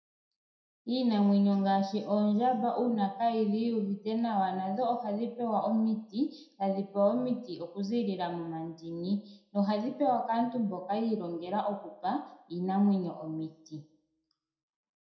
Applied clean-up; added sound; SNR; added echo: none; none; none; reverberation time 0.5 s.